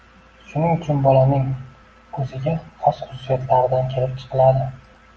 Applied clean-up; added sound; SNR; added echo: none; none; none; none.